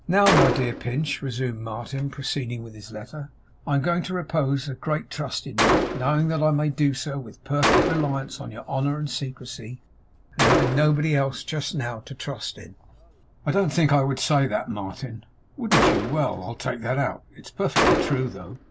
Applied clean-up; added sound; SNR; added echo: none; Gunshot, gunfire; 3 dB; none.